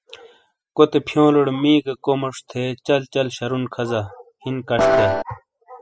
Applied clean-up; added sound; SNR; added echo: classical method spectral subtraction.